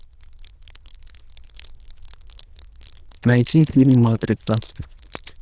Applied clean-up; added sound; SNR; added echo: neural diffusion model UNIVERSE++.